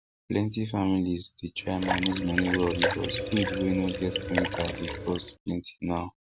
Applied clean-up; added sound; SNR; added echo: none; Liquid; 2 dB; none.